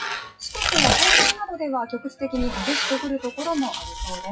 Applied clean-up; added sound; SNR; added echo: classical method WPE with log-MMSE.